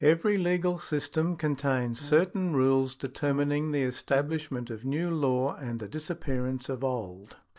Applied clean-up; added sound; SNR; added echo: neural mask model DeepFilterNet 3.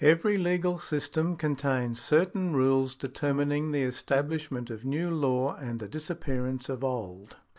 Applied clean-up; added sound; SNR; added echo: neural mask model Resemble Enhance denoiser.